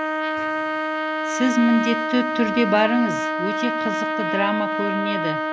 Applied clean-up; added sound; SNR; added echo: none; Trumpet; 0 dB; none.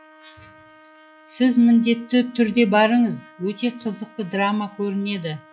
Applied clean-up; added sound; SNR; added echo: classical method log-MMSE.